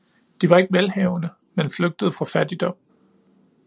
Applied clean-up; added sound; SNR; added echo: none; none; none; none.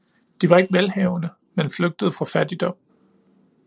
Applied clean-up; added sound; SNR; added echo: neural separator model SepFormer DNS4.